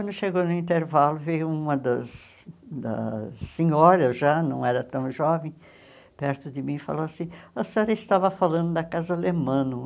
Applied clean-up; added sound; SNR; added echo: none; none; none; none.